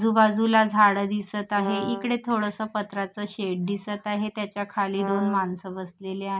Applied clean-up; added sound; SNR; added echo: none; Brass instrument; 8 dB; none.